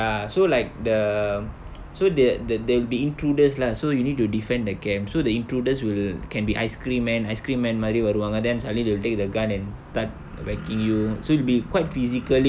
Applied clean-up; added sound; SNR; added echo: none; none; none; none.